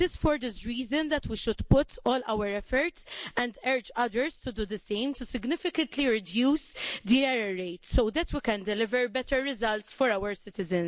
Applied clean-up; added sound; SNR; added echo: none; none; none; none.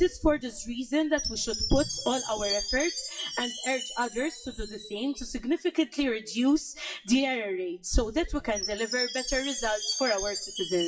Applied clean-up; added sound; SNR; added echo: classical method WPE with log-MMSE.